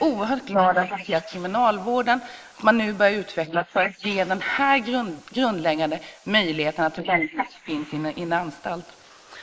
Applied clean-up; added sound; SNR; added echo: neural mask model Resemble Enhance denoiser.